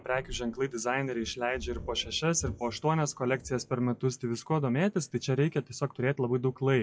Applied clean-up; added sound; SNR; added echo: classical method WPE with log-MMSE.